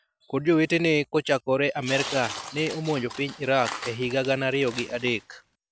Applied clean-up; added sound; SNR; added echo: none; Tearing; 12 dB; none.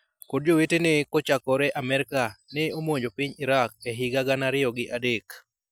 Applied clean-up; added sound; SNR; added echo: none; none; none; none.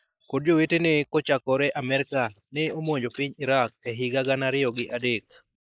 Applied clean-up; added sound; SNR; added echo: neural mask model Resemble Enhance denoiser.